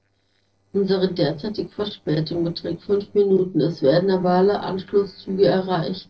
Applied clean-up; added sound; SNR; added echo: neural separator model SepFormer DNS4.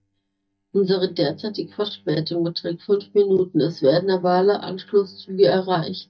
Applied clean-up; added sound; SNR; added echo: neural mask model DeepFilterNet 3.